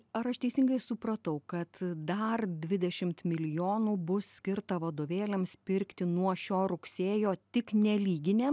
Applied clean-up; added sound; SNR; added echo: none; none; none; none.